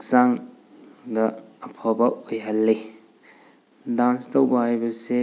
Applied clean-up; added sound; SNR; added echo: none; none; none; none.